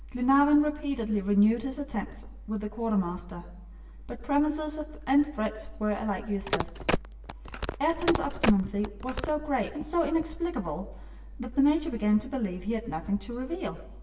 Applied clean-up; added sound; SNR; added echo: none; Telephone; 4 dB; reverberation time 1.4 s.